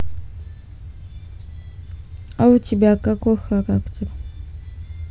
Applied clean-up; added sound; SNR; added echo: none; none; none; none.